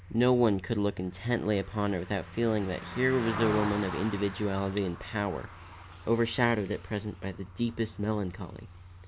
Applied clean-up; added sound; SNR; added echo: none; Car passing by; 13 dB; none.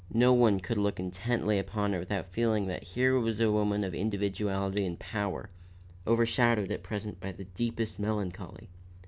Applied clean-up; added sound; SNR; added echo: none; none; none; none.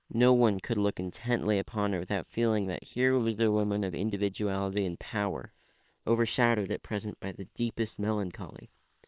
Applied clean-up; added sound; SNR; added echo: neural separator model SepFormer WHAM!.